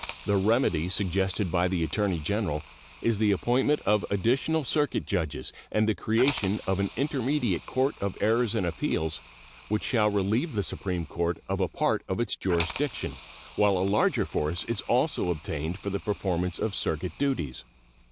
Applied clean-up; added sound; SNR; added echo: none; Hiss; 17 dB; none.